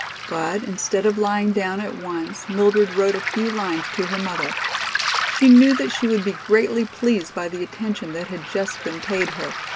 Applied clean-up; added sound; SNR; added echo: none; Waves, surf; 9 dB; none.